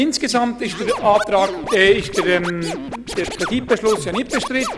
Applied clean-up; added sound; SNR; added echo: none; Scratching (performance technique); 9 dB; none.